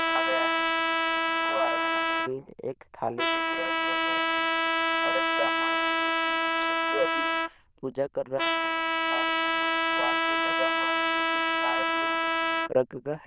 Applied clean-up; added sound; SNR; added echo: neural diffusion model UNIVERSE++.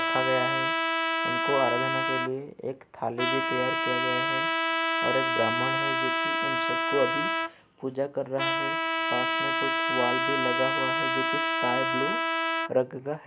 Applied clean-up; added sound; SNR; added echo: none; Trumpet; -4 dB; none.